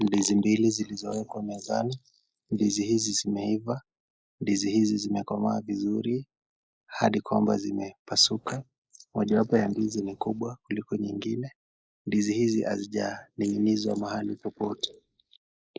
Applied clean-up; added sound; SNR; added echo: neural mask model Resemble Enhance denoiser.